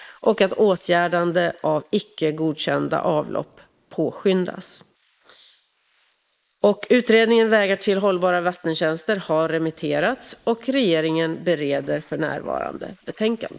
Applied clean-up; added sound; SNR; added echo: neural mask model Resemble Enhance denoiser.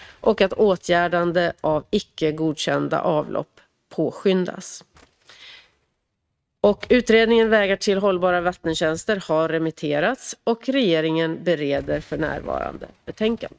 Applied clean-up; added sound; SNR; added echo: neural mask model RNNoise.